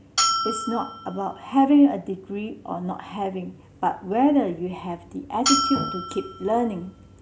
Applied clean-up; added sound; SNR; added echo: none; Bell; 3 dB; none.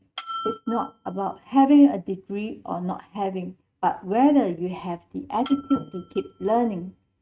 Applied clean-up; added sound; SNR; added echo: neural mask model RNNoise.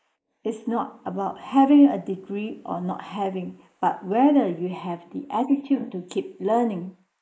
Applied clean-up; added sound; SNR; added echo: neural mask model Resemble Enhance denoiser.